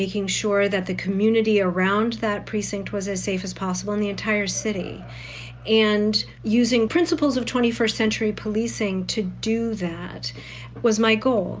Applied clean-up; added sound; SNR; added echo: none; none; none; none.